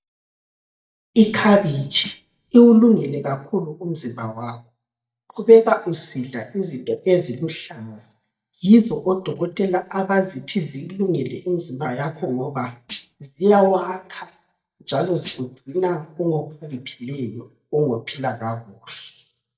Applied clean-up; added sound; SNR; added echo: neural mask model DeepFilterNet 3.